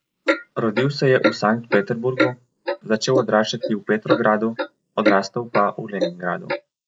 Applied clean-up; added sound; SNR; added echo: neural mask model Resemble Enhance denoiser.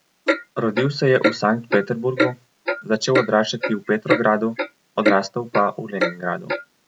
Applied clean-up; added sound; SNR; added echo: none; Clock; 4 dB; none.